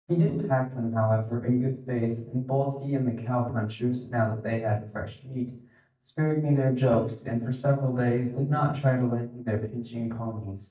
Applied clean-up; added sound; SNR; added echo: neural mask model DeepFilterNet 3.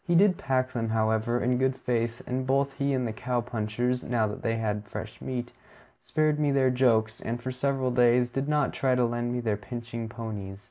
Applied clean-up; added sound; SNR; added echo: none; none; none; none.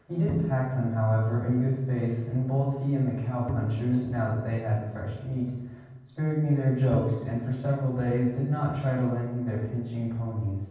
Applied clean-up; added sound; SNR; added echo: none; Bowed string instrument; 14 dB; reverberation time 1.2 s.